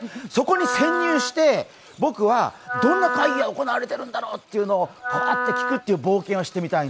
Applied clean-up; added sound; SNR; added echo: none; Wind instrument, woodwind instrument; 5 dB; none.